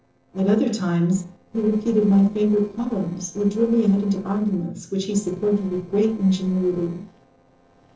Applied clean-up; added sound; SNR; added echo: neural separator model SepFormer DNS4.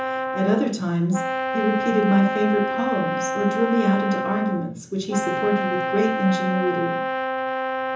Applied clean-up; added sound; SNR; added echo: none; Brass instrument; 2 dB; reverberation time 0.6 s.